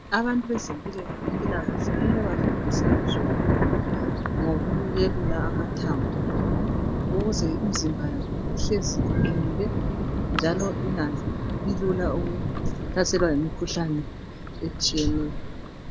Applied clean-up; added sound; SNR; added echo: none; Thunder; -3 dB; none.